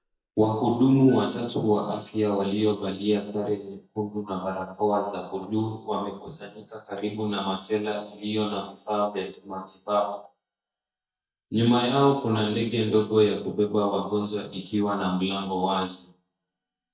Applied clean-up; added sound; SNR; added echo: neural mask model DeepFilterNet 3.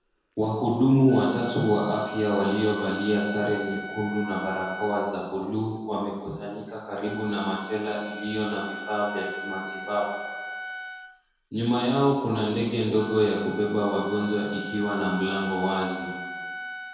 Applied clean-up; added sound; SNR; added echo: none; Wind instrument, woodwind instrument; 12 dB; reverberation time 1.2 s.